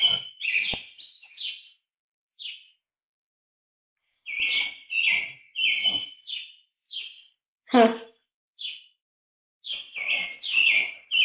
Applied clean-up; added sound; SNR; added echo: neural mask model Resemble Enhance denoiser.